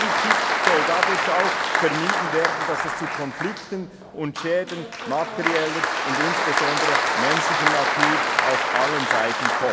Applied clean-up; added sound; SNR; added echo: none; Applause; -5 dB; none.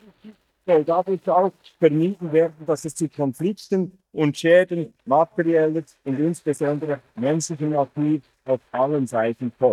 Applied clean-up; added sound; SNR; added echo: neural mask model DeepFilterNet 3.